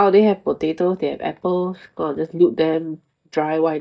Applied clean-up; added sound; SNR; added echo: neural mask model DeepFilterNet 3.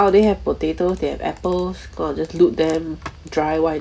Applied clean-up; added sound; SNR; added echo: none; none; none; none.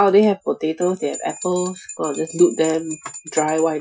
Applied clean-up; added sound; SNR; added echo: classical method Wiener filter.